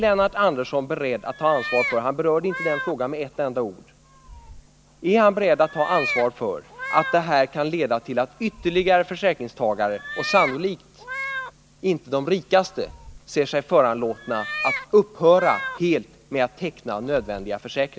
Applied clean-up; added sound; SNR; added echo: none; Meow; 12 dB; none.